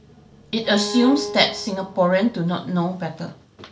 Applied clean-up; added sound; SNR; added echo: none; Bowed string instrument; 11 dB; none.